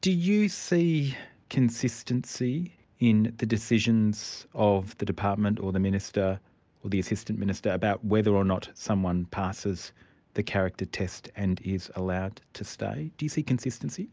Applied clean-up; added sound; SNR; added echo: none; none; none; none.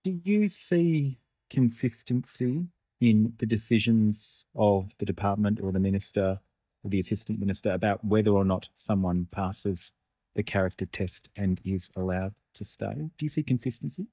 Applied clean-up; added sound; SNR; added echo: neural mask model DeepFilterNet 3.